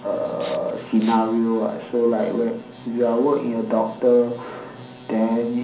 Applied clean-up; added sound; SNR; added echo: none; Respiratory sounds; 19 dB; reverberation time 0.6 s.